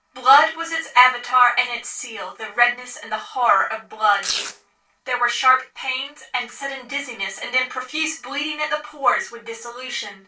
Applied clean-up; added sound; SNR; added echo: neural separator model SepFormer DNS4.